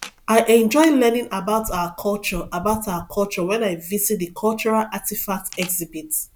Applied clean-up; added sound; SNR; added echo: none; Camera; 19 dB; none.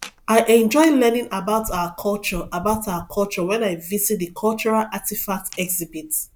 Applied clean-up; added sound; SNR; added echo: neural mask model Resemble Enhance denoiser.